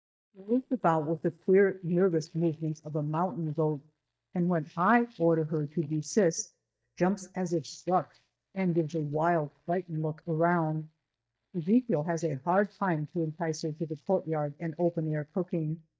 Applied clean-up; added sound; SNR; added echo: neural mask model DeepFilterNet 3.